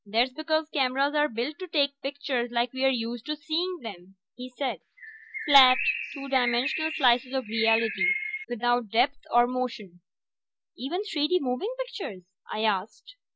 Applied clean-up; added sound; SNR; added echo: none; Bird; 4 dB; none.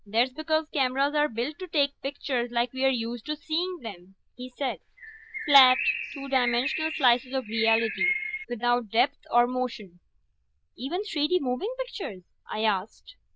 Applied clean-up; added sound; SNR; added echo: neural diffusion model UNIVERSE++.